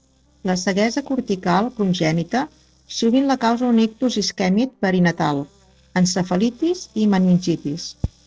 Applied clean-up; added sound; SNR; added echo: neural separator model SepFormer DNS4.